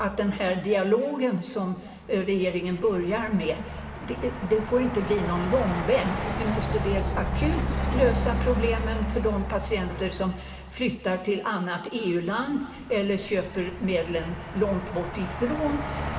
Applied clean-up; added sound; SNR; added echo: none; Truck; 5 dB; reverberation time 2.3 s.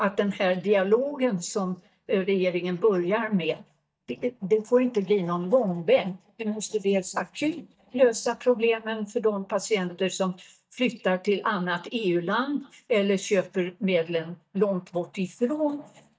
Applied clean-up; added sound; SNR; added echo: neural mask model DeepFilterNet 3.